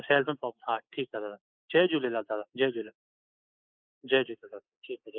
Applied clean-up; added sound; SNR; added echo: neural mask model Resemble Enhance denoiser.